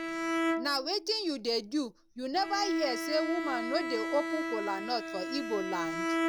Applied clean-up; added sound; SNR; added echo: none; Bowed string instrument; 2 dB; none.